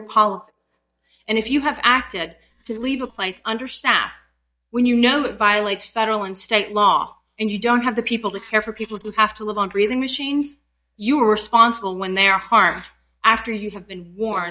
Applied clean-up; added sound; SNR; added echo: neural mask model DeepFilterNet 3.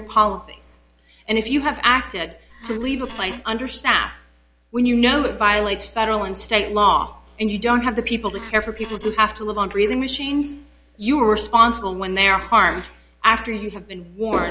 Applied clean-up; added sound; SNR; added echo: none; Wood; 17 dB; none.